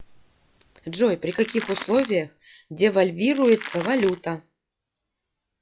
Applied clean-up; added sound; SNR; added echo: classical method log-MMSE.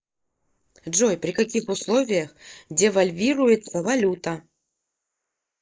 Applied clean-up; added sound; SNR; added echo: neural mask model Resemble Enhance denoiser.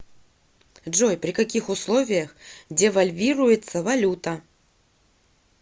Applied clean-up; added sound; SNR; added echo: none; none; none; none.